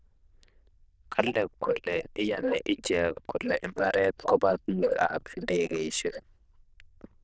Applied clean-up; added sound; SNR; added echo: neural diffusion model UNIVERSE++.